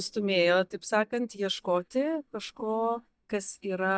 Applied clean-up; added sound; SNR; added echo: neural mask model DeepFilterNet 3.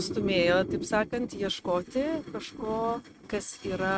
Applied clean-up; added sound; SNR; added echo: neural mask model RNNoise.